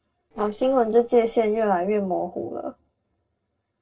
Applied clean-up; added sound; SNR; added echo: neural separator model SepFormer DNS4.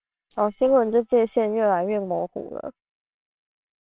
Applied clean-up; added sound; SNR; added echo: neural separator model SepFormer WHAMR!.